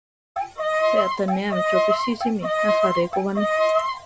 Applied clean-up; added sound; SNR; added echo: none; Bowed string instrument; -5 dB; none.